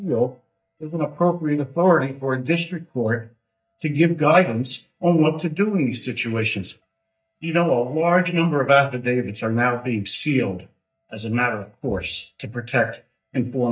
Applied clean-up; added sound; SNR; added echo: neural mask model DeepFilterNet 3.